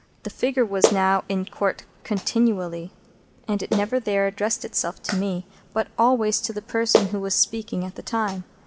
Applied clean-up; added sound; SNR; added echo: none; Clapping; 7 dB; none.